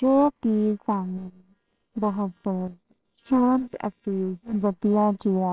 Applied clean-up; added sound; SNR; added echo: neural separator model SepFormer WHAMR!.